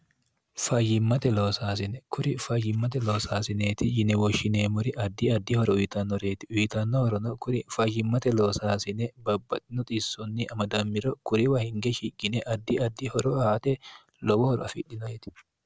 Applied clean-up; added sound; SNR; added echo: none; none; none; none.